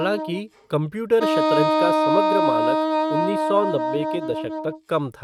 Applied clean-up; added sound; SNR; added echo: neural mask model RNNoise.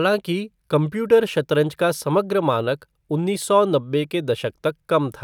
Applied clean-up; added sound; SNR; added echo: none; none; none; none.